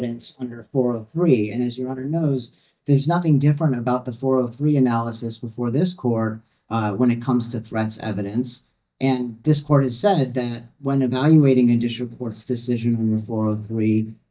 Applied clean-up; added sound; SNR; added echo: neural mask model DeepFilterNet 3.